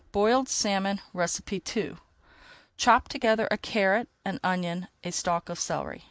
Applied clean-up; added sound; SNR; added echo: none; none; none; none.